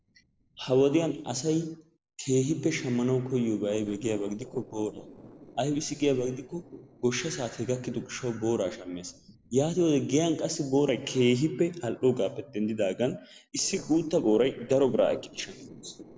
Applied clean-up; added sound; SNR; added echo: neural separator model SepFormer DNS4.